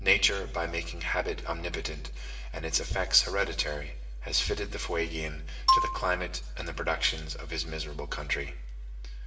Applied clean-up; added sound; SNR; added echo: none; Marimba, xylophone; -1 dB; reverberation time 1.4 s.